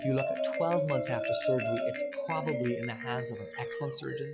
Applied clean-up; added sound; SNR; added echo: classical method log-MMSE.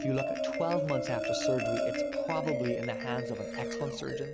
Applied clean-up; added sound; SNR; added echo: none; Marimba, xylophone; -2 dB; none.